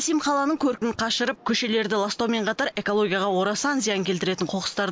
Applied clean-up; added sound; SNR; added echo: none; none; none; none.